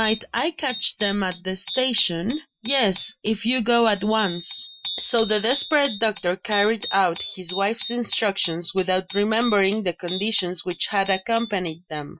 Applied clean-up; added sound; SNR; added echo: classical method Wiener filter.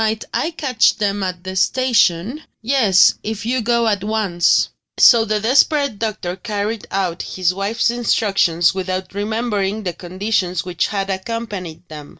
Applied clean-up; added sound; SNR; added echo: none; none; none; none.